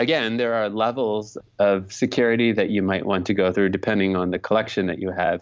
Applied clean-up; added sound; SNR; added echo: none; none; none; none.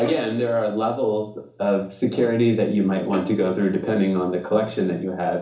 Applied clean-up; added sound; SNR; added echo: none; Bowed string instrument; 16 dB; reverberation time 0.7 s.